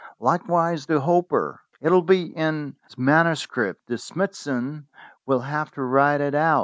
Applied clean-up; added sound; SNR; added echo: none; none; none; none.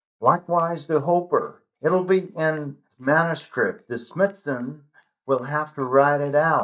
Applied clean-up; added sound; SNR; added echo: neural mask model DeepFilterNet 3.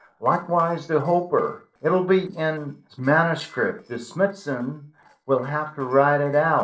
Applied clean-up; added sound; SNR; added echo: neural separator model SepFormer DNS4.